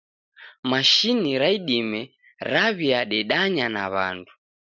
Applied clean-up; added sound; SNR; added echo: none; none; none; none.